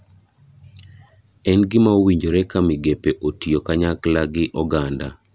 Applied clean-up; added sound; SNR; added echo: none; none; none; none.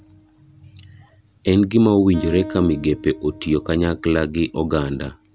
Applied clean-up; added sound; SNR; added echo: none; Acoustic guitar; 18 dB; none.